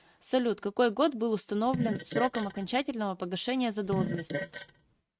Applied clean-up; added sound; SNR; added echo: neural mask model RNNoise.